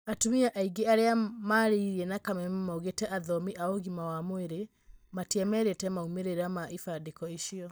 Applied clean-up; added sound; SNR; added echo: neural mask model DeepFilterNet 3.